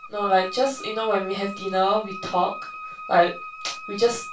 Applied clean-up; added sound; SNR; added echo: none; Wind instrument, woodwind instrument; 13 dB; reverberation time 0.2 s.